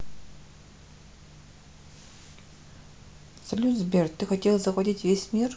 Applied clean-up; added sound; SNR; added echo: none; none; none; none.